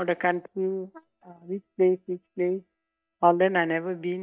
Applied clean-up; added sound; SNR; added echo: neural mask model DeepFilterNet 3.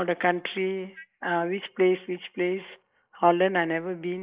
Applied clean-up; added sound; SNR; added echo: neural mask model Resemble Enhance denoiser.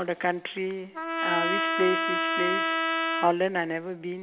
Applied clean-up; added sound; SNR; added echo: none; Trumpet; 0 dB; none.